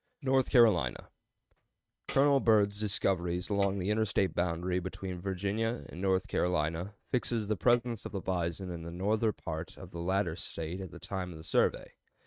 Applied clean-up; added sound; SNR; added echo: neural mask model RNNoise.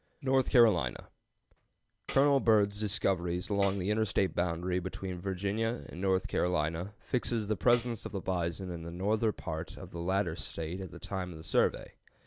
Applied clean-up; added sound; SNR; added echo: none; Tambourine; 20 dB; none.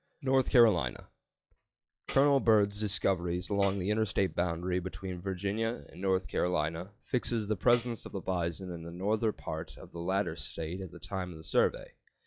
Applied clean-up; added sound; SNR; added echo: classical method log-MMSE.